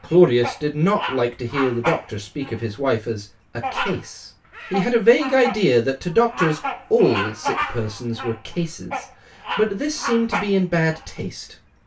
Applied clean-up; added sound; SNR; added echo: none; Bird vocalization, bird call, bird song; 10 dB; reverberation time 0.2 s.